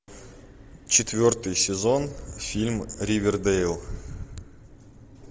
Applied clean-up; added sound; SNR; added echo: none; Wind; 15 dB; none.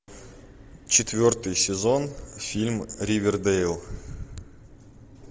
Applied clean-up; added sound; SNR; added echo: none; none; none; none.